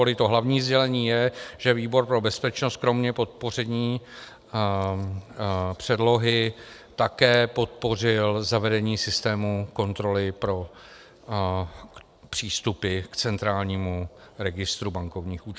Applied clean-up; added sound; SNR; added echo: none; none; none; none.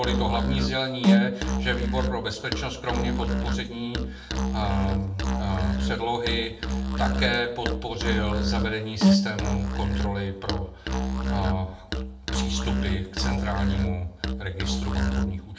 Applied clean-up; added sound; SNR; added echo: none; Musical instrument; -4 dB; reverberation time 0.5 s.